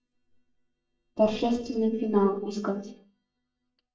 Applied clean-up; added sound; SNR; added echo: neural mask model DeepFilterNet 3.